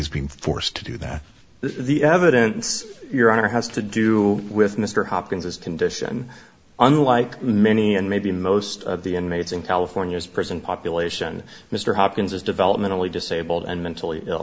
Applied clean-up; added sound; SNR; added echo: none; none; none; none.